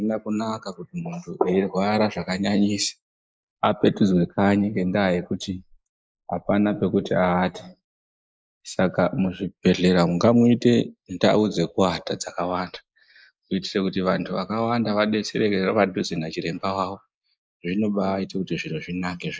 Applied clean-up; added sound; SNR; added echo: neural mask model Resemble Enhance denoiser.